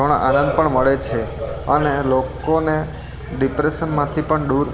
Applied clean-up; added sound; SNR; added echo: none; Idling / Car; 12 dB; none.